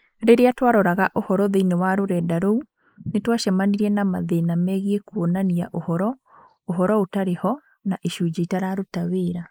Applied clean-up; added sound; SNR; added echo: neural mask model Resemble Enhance denoiser.